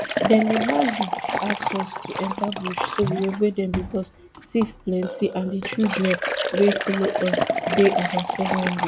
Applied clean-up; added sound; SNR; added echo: none; Liquid; 3 dB; none.